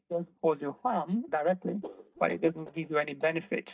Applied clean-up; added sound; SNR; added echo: neural mask model DeepFilterNet 3.